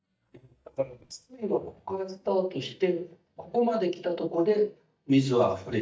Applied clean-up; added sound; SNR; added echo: neural mask model DeepFilterNet 3.